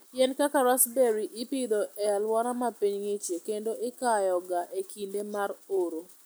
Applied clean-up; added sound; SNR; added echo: none; none; none; none.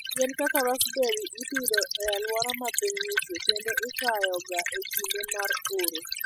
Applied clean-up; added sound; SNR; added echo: classical method spectral subtraction.